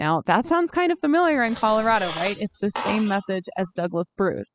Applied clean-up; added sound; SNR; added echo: classical method spectral subtraction.